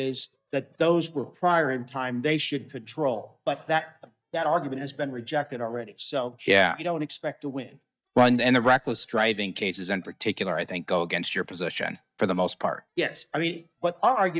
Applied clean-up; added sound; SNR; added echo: neural mask model DeepFilterNet 3.